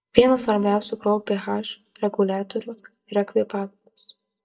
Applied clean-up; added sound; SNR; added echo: neural mask model DeepFilterNet 3.